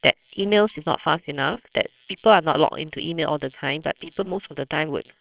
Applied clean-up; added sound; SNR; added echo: neural separator model SepFormer WHAMR!.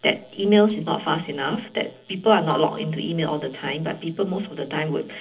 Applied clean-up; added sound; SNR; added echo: neural separator model SepFormer DNS4.